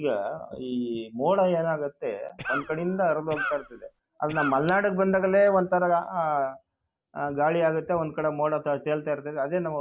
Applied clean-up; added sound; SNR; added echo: none; Cough; 8 dB; none.